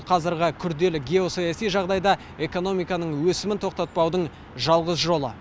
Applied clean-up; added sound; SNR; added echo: none; none; none; none.